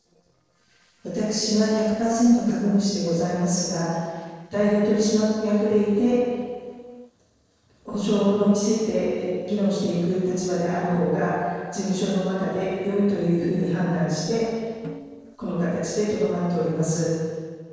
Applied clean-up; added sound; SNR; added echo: neural separator model SepFormer DNS4.